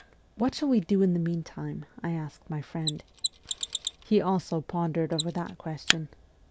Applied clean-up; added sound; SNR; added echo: none; Mechanisms; 8 dB; none.